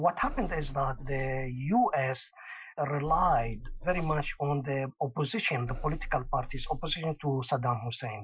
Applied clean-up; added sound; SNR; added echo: classical method Wiener filter.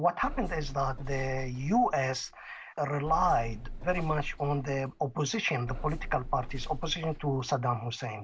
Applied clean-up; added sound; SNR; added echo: none; Bus / Engine; 8 dB; none.